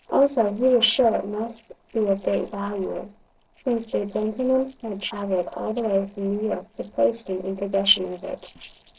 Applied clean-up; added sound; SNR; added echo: neural separator model SepFormer DNS4.